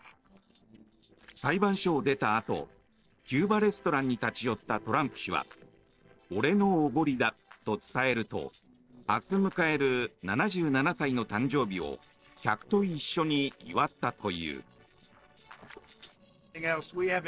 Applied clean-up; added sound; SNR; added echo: neural separator model SepFormer DNS4.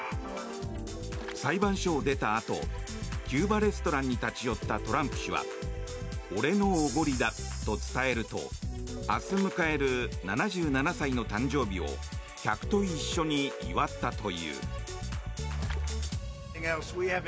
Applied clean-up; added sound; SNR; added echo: none; Water / Splash, splatter; 18 dB; none.